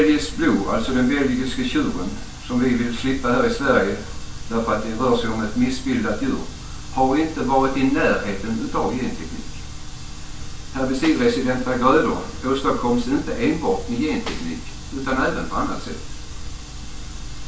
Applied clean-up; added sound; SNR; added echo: none; Snare drum; 18 dB; reverberation time 0.3 s.